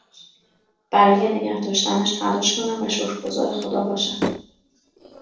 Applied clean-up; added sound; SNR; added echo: neural separator model SepFormer DNS4.